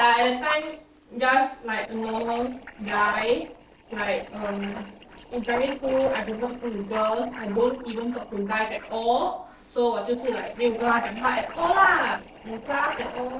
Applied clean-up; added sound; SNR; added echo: neural separator model SepFormer DNS4.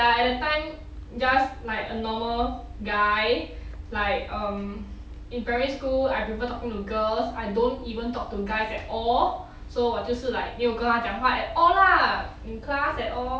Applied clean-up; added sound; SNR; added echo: none; none; none; none.